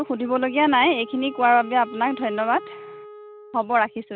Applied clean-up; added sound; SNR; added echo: none; Wind instrument, woodwind instrument; 18 dB; none.